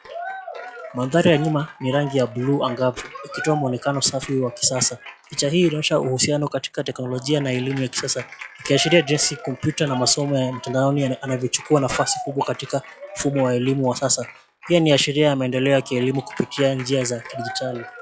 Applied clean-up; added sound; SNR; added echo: classical method log-MMSE.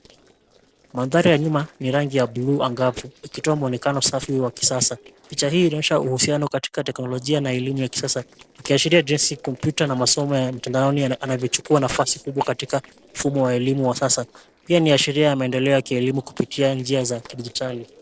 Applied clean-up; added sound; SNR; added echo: neural separator model SepFormer DNS4.